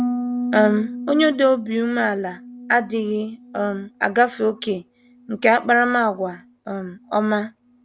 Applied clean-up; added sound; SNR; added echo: none; Harp; 11 dB; none.